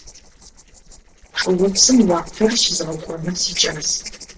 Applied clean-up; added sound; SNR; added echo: neural separator model SepFormer DNS4.